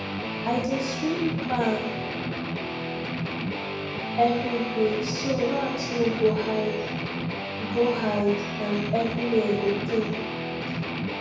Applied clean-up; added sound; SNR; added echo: none; Guitar; 2 dB; reverberation time 0.9 s.